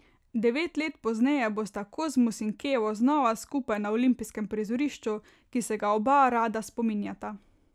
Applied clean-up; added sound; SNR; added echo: none; none; none; none.